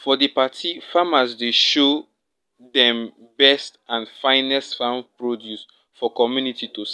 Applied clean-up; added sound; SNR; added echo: none; none; none; none.